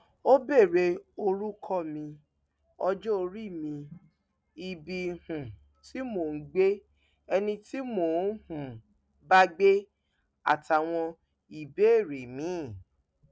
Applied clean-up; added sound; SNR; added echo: none; none; none; none.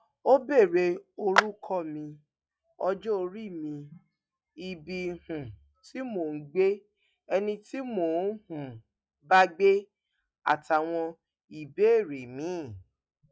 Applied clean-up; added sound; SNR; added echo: classical method log-MMSE.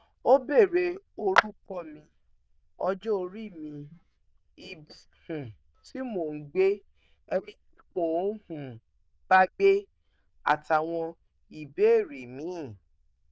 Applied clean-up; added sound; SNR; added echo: neural diffusion model UNIVERSE++.